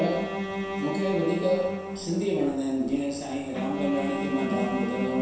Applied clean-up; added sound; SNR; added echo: none; Bowed string instrument; 5 dB; reverberation time 0.7 s.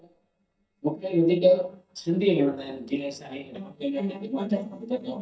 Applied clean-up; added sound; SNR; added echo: neural mask model DeepFilterNet 3.